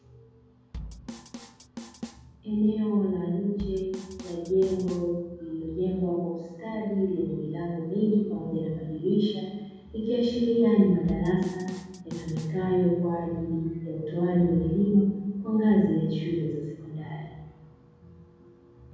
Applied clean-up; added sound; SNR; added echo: none; Drum kit; 15 dB; reverberation time 1.3 s.